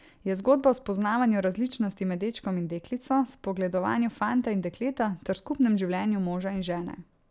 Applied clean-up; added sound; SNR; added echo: none; none; none; none.